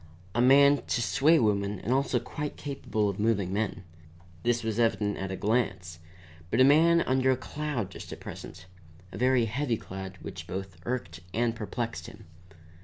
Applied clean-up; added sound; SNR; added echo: none; none; none; none.